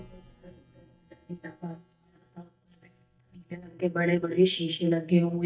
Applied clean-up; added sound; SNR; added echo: neural mask model DeepFilterNet 3.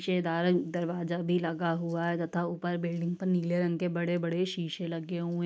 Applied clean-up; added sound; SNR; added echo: none; none; none; none.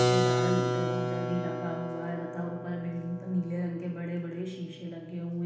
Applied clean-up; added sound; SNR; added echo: none; Keyboard (musical); -2 dB; reverberation time 0.9 s.